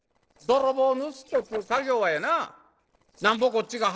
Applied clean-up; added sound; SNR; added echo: neural separator model SepFormer DNS4.